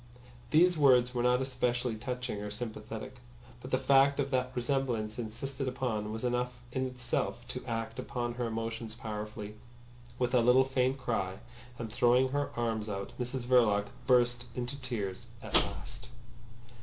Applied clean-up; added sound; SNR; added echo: none; none; none; none.